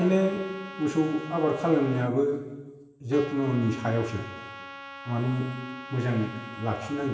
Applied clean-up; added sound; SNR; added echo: none; Trumpet; 15 dB; reverberation time 1.4 s.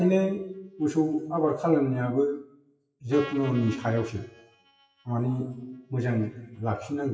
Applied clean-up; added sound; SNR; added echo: classical method WPE with log-MMSE.